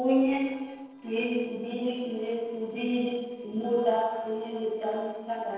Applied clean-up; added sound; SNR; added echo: neural separator model SepFormer DNS4.